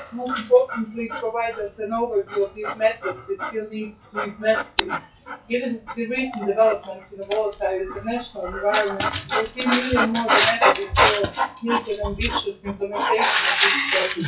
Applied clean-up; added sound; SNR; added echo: classical method WPE with log-MMSE.